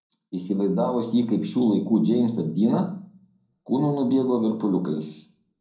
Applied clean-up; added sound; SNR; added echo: none; none; none; reverberation time 0.5 s.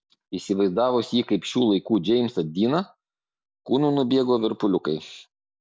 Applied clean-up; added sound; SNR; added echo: none; none; none; none.